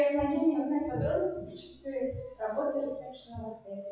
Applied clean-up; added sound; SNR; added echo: classical method WPE with log-MMSE.